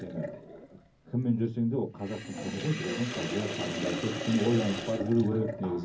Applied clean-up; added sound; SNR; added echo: none; Sink (filling or washing); 7 dB; reverberation time 0.4 s.